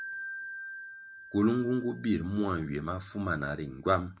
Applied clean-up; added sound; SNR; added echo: none; Wind chime; 14 dB; none.